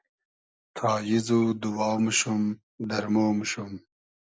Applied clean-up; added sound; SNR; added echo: none; none; none; none.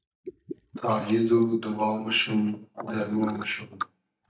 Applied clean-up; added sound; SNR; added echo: neural mask model DeepFilterNet 3.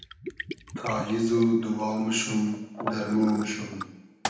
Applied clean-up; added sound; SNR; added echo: none; Liquid; 9 dB; reverberation time 0.9 s.